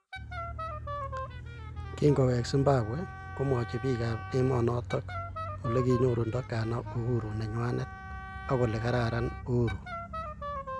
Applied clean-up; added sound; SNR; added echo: none; Wind instrument, woodwind instrument; 12 dB; none.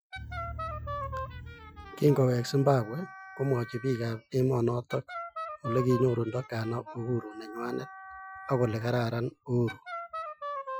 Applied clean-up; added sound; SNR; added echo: classical method Wiener filter.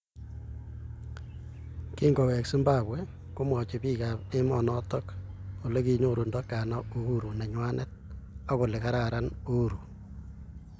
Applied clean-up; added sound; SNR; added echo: none; none; none; none.